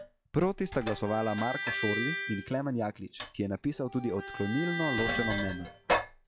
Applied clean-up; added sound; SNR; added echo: classical method log-MMSE.